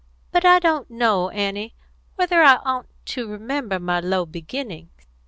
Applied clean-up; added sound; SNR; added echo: none; none; none; none.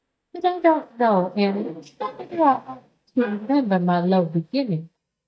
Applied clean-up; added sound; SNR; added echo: neural mask model DeepFilterNet 3.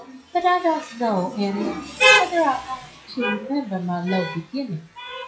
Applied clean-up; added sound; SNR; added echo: classical method WPE with log-MMSE.